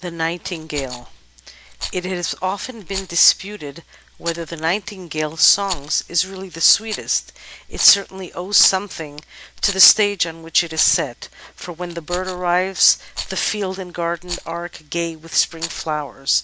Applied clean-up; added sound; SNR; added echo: none; Rattle; 13 dB; none.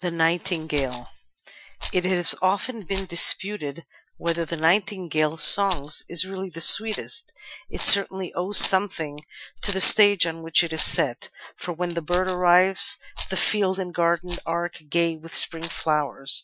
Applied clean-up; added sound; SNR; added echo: classical method Wiener filter.